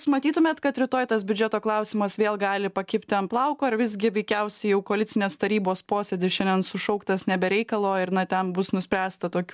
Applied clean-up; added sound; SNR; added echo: none; none; none; none.